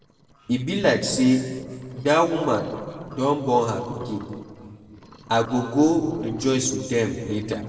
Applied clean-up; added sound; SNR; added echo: neural separator model SepFormer DNS4.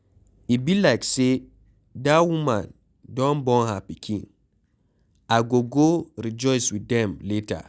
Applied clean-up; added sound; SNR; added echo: none; none; none; none.